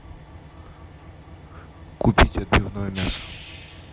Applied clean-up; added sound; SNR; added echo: none; Train; 14 dB; none.